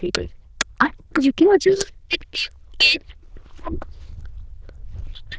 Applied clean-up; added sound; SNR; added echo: neural diffusion model UNIVERSE++.